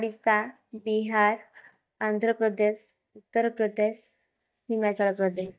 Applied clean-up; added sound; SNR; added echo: neural mask model DeepFilterNet 3.